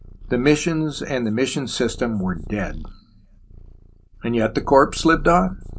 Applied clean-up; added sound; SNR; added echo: none; Purr; 14 dB; reverberation time 0.3 s.